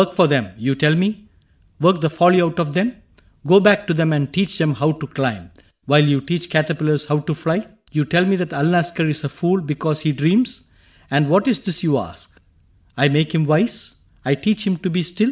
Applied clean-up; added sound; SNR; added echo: none; none; none; none.